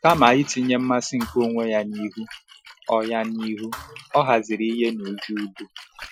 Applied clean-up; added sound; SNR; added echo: classical method Wiener filter.